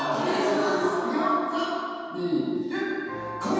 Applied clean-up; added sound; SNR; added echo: none; Piano; 19 dB; reverberation time 2.1 s.